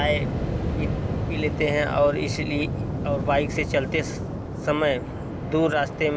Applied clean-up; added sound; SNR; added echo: none; Waves, surf; 2 dB; none.